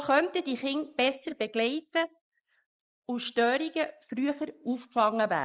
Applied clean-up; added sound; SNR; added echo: neural mask model Resemble Enhance denoiser.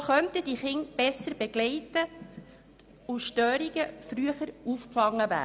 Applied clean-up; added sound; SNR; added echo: none; none; none; none.